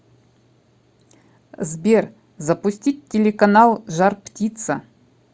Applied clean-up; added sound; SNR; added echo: none; none; none; none.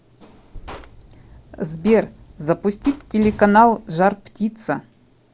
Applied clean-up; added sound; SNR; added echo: none; Gunshot, gunfire + Sliding door / Slam; 20 dB; none.